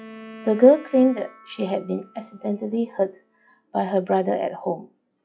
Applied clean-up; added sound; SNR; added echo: classical method log-MMSE.